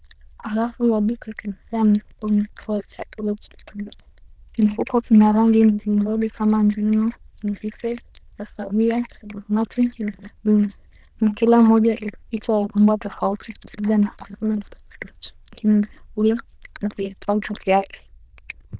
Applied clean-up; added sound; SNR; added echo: neural diffusion model UNIVERSE++.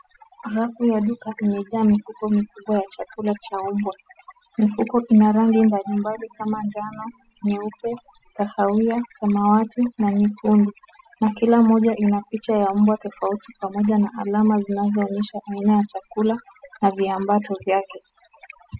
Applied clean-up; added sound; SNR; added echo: classical method spectral subtraction.